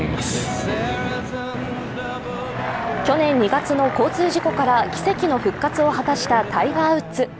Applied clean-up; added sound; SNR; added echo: none; none; none; none.